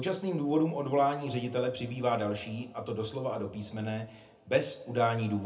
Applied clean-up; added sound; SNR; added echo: none; none; none; reverberation time 0.3 s.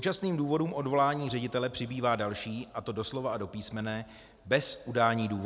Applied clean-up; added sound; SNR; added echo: none; none; none; none.